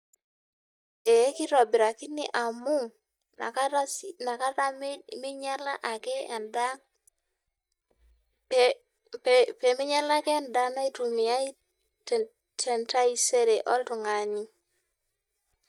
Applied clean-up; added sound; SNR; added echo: neural mask model DeepFilterNet 3.